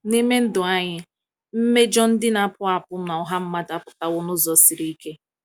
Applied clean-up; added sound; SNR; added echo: none; none; none; none.